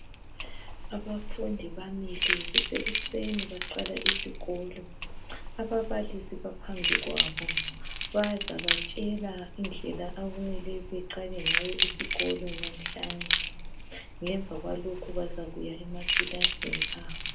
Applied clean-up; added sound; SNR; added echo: none; Keys jangling; -3 dB; reverberation time 0.2 s.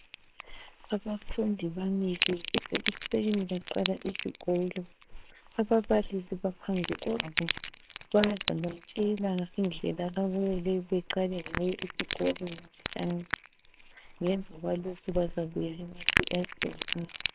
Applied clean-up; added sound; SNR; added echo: neural separator model SepFormer WHAMR!.